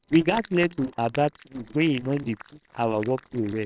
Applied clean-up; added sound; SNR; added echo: neural separator model SepFormer WHAMR!.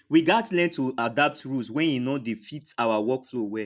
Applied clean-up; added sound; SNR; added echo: none; none; none; none.